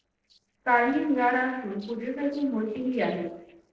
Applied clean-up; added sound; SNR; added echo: neural separator model SepFormer DNS4.